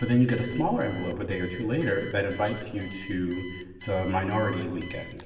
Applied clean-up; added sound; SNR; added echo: none; Alarm; 18 dB; reverberation time 1.2 s.